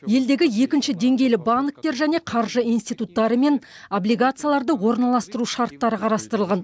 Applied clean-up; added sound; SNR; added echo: none; none; none; none.